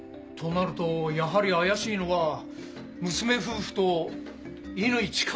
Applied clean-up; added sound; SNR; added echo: none; none; none; none.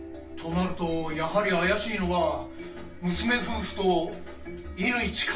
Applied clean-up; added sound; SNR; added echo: none; none; none; reverberation time 0.3 s.